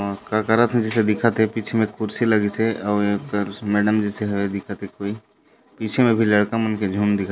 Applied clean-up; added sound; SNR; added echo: none; none; none; none.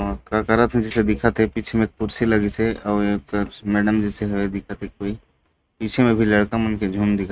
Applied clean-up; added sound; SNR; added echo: neural mask model RNNoise.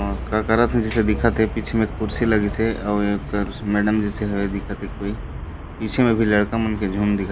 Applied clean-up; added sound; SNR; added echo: none; Traffic noise, roadway noise; 9 dB; none.